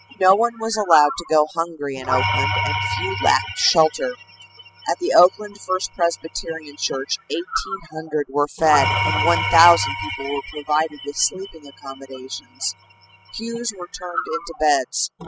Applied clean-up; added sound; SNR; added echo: classical method spectral subtraction.